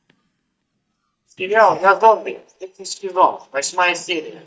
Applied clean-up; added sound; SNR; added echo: neural mask model DeepFilterNet 3.